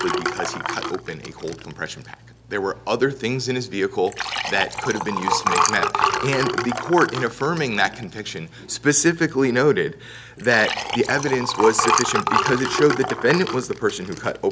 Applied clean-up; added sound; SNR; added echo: none; Liquid; 4 dB; none.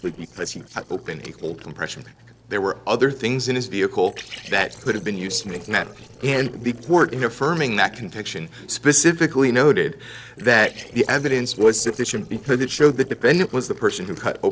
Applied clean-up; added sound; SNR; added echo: neural separator model SepFormer DNS4.